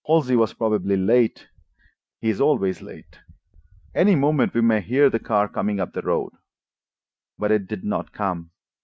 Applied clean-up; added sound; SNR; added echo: none; none; none; none.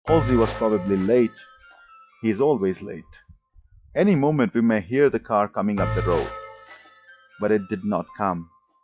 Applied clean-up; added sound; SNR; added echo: classical method log-MMSE.